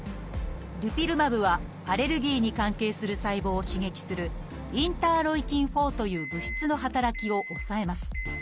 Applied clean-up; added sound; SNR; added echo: none; Microwave oven; 13 dB; none.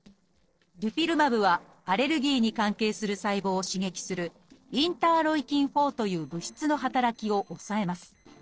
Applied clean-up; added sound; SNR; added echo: neural separator model SepFormer DNS4.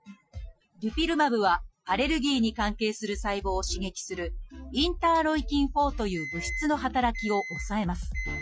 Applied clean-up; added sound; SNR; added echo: classical method Wiener filter.